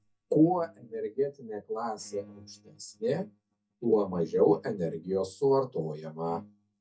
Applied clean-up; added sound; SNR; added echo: neural mask model DeepFilterNet 3.